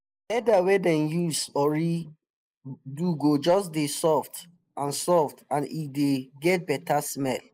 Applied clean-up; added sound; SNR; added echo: neural mask model Resemble Enhance denoiser.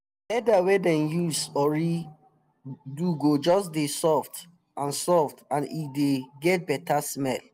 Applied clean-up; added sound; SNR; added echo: none; none; none; none.